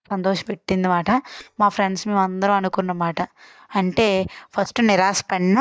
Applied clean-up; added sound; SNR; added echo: neural mask model DeepFilterNet 3.